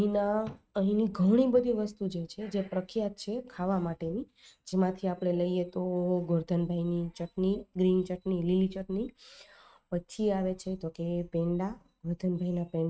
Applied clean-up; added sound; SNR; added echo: neural mask model RNNoise.